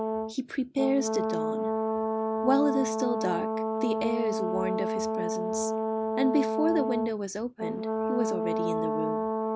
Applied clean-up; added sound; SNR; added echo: none; Brass instrument; -1 dB; none.